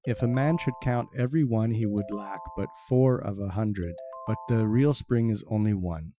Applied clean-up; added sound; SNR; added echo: classical method Wiener filter.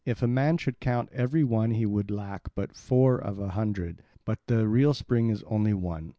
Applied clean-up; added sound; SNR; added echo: none; none; none; none.